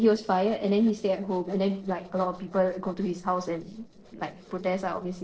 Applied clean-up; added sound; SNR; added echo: neural separator model SepFormer DNS4.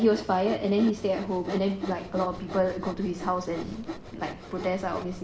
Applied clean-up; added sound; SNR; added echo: none; Sawing; 12 dB; none.